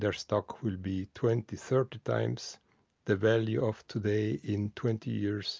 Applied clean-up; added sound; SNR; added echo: none; none; none; none.